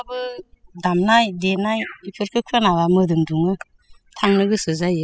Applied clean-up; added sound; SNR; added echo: classical method spectral subtraction.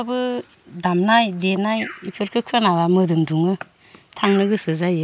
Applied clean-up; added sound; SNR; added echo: none; none; none; none.